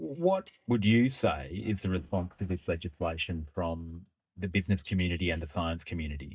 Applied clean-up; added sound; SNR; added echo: neural mask model DeepFilterNet 3.